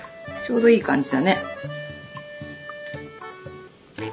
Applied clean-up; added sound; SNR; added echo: none; none; none; none.